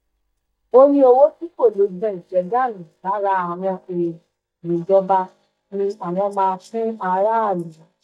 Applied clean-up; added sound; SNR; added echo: neural mask model DeepFilterNet 3.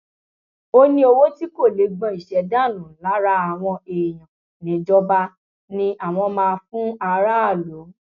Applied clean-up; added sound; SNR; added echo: none; none; none; none.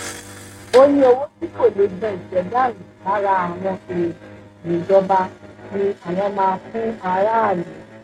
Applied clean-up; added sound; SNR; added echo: neural mask model RNNoise.